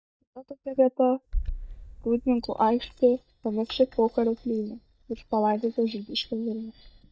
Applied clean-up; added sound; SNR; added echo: neural mask model DeepFilterNet 3.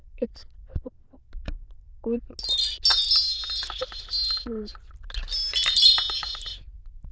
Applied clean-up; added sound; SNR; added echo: neural diffusion model UNIVERSE++.